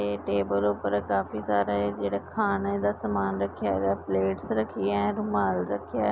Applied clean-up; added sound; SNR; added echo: none; none; none; none.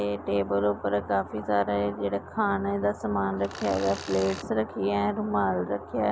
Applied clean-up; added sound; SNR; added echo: none; Tools; 14 dB; none.